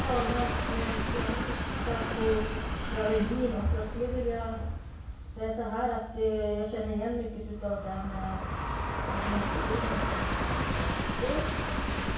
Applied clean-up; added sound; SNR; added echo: none; Train; 1 dB; reverberation time 0.6 s.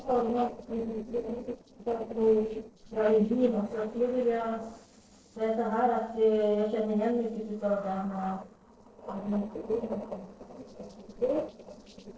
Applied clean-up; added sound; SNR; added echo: neural separator model SepFormer DNS4.